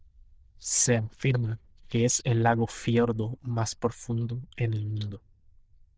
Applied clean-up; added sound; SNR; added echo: neural diffusion model UNIVERSE++.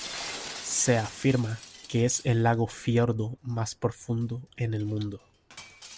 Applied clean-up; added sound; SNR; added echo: none; Shatter; 16 dB; none.